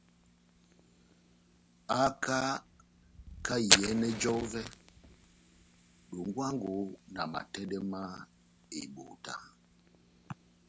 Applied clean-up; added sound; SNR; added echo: none; Fire; 3 dB; none.